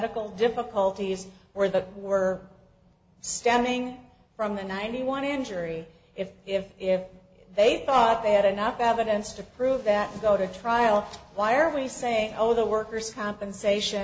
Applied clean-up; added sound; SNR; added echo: none; none; none; none.